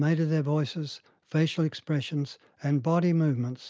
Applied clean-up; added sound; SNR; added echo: none; none; none; none.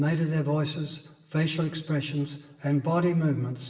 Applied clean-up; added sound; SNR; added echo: none; none; none; reverberation time 0.9 s.